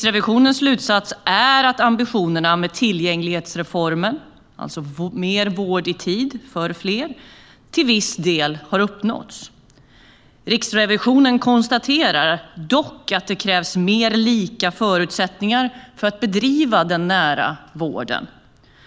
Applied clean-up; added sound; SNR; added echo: none; none; none; none.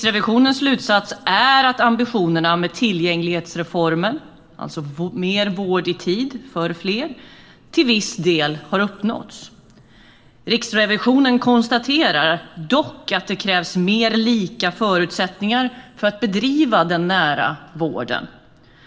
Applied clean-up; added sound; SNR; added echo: none; none; none; reverberation time 1.0 s.